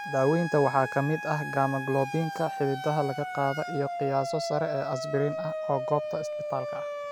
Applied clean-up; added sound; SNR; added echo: none; Siren; 6 dB; none.